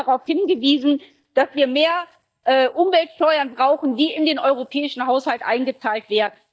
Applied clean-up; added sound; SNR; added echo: neural mask model DeepFilterNet 3.